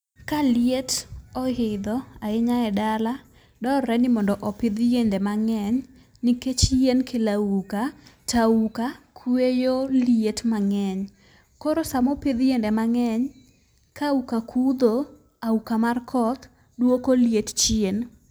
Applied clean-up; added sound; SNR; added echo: none; none; none; none.